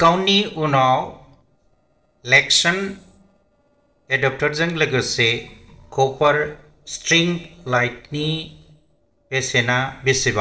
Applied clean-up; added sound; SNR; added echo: neural separator model SepFormer DNS4.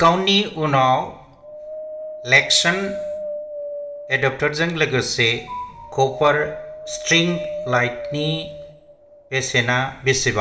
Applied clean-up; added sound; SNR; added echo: none; Wind; 12 dB; reverberation time 0.5 s.